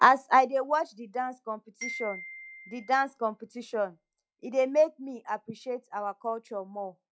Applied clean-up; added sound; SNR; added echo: classical method log-MMSE.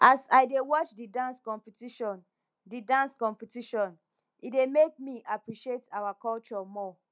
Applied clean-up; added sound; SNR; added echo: none; none; none; none.